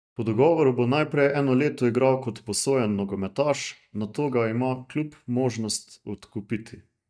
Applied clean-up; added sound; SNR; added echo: neural mask model DeepFilterNet 3.